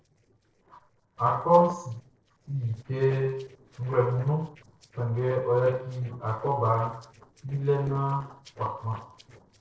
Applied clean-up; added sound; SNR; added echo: neural separator model SepFormer DNS4.